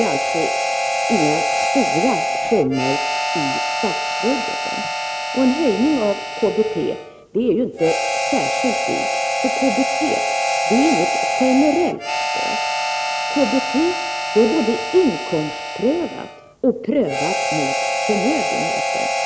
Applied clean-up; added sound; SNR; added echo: none; Harmonica; 1 dB; none.